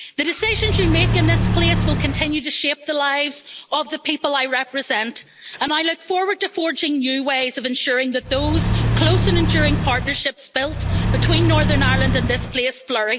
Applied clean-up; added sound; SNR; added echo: none; Accelerating, revving, vroom / Car; -3 dB; none.